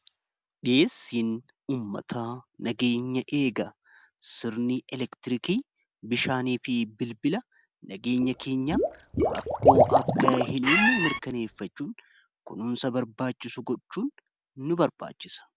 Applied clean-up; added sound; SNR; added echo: none; Squeak + Liquid; -4 dB; none.